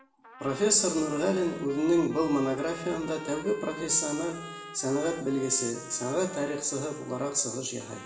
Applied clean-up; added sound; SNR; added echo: none; Trumpet; 17 dB; reverberation time 1.0 s.